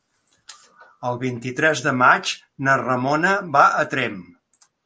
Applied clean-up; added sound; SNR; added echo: none; none; none; none.